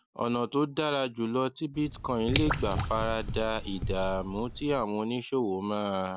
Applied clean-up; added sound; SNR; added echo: none; Drip / Water; 2 dB; none.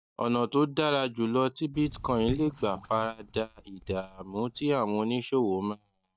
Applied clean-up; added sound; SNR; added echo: neural mask model DeepFilterNet 3.